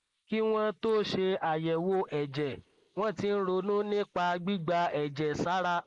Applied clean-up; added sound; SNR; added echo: neural mask model Resemble Enhance denoiser.